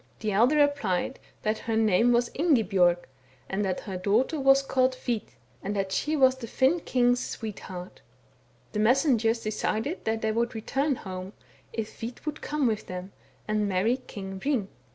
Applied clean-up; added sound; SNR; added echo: none; none; none; none.